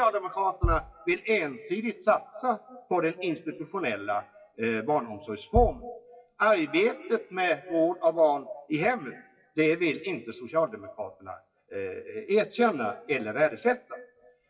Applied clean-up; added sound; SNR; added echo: classical method WPE with log-MMSE.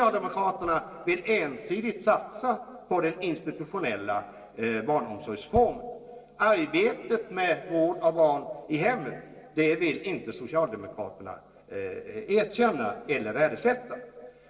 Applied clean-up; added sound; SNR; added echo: neural separator model SepFormer DNS4.